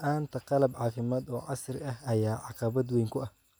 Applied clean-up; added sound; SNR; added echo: none; none; none; none.